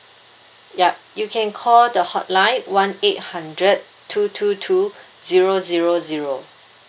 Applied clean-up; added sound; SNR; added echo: none; none; none; none.